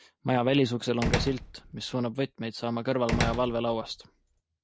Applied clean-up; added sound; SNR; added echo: none; Slam; 6 dB; none.